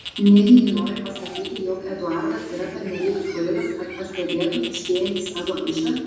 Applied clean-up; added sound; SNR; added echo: none; Bird; 15 dB; reverberation time 1.1 s.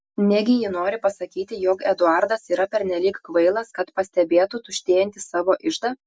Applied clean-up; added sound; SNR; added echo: none; none; none; none.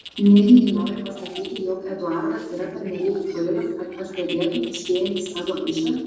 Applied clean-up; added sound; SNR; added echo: neural separator model SepFormer DNS4.